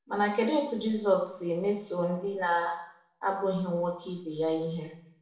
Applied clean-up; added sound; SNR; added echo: none; none; none; reverberation time 0.6 s.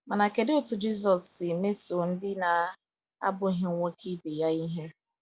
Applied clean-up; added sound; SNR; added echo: none; none; none; none.